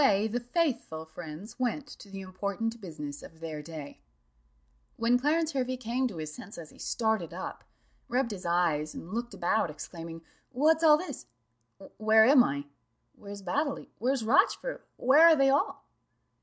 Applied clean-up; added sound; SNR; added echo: none; none; none; none.